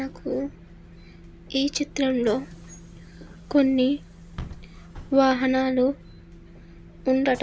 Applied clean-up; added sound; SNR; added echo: none; Bus / Engine; 17 dB; none.